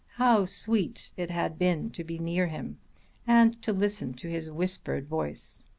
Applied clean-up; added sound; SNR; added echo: none; none; none; none.